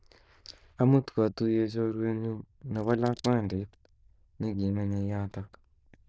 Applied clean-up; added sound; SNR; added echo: neural diffusion model UNIVERSE++.